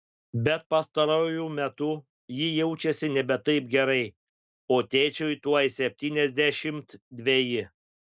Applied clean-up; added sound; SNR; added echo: none; none; none; none.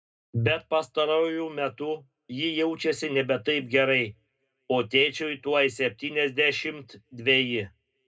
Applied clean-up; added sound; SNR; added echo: none; none; none; reverberation time 0.2 s.